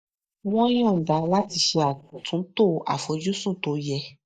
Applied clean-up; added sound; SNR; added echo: neural mask model Resemble Enhance denoiser.